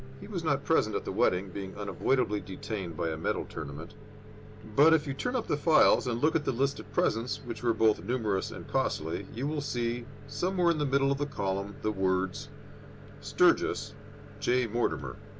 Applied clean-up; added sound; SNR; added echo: none; Microwave oven; 15 dB; none.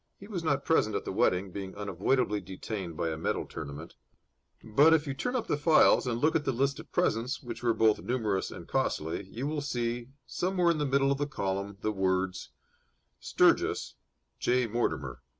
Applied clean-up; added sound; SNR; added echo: none; none; none; none.